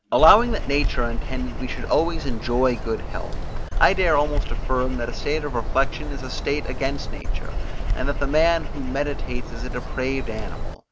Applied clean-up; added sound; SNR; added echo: none; Bird vocalization, bird call, bird song; 0 dB; none.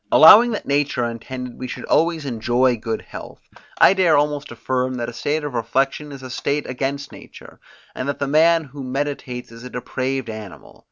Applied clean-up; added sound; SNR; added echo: none; none; none; none.